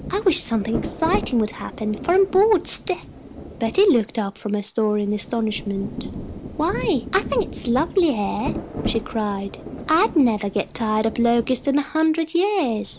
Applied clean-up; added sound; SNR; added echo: none; Rain; 11 dB; none.